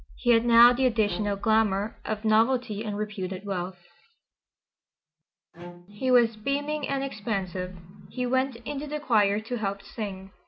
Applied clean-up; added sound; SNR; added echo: none; Bowed string instrument; 17 dB; none.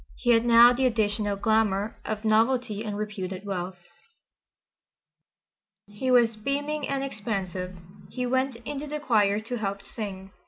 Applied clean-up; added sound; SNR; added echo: none; none; none; none.